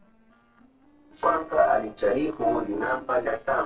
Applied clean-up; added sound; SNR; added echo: neural separator model SepFormer DNS4.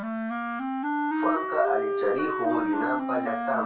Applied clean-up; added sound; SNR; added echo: none; Wind instrument, woodwind instrument; -1 dB; reverberation time 0.2 s.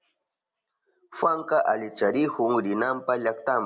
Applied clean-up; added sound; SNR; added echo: none; none; none; none.